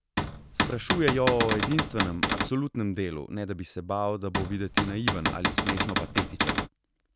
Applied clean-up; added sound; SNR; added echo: none; Cupboard open or close / Door; -2 dB; none.